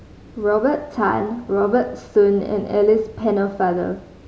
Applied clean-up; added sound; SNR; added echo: none; none; none; none.